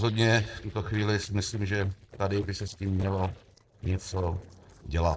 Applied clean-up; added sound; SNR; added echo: neural separator model SepFormer DNS4.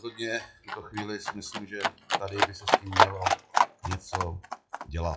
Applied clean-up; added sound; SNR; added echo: classical method WPE with log-MMSE.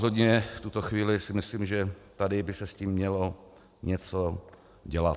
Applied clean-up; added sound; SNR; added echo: none; none; none; none.